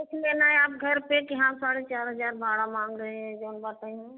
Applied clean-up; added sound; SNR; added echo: none; none; none; none.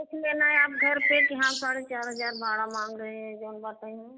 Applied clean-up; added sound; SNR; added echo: none; Bird; 1 dB; none.